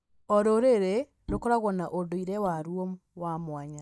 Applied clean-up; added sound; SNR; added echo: neural mask model DeepFilterNet 3.